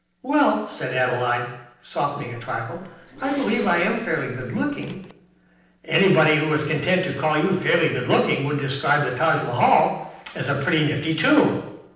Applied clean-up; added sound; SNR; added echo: neural separator model SepFormer DNS4.